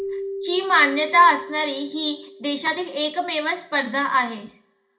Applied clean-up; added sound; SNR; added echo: none; Keyboard (musical); 13 dB; reverberation time 0.4 s.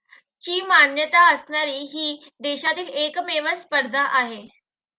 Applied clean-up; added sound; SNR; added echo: none; none; none; none.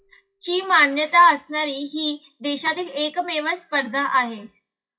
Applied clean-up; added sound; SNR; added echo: classical method WPE with log-MMSE.